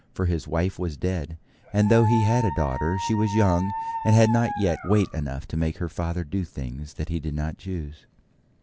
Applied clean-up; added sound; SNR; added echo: none; Dog; 8 dB; none.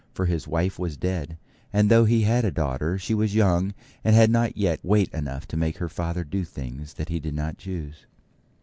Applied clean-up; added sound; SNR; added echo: none; none; none; none.